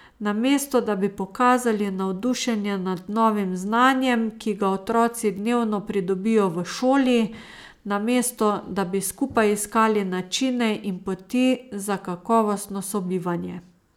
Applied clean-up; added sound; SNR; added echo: none; none; none; none.